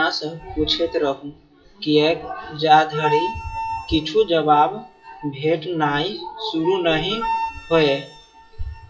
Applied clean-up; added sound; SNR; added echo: classical method WPE with log-MMSE.